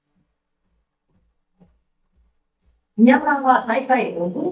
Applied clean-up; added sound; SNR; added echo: neural mask model DeepFilterNet 3.